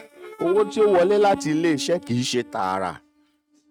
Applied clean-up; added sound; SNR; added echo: neural mask model RNNoise.